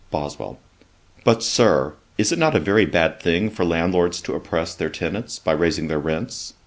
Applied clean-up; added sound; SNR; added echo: none; none; none; none.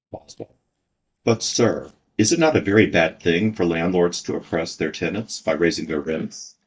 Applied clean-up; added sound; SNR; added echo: neural mask model DeepFilterNet 3.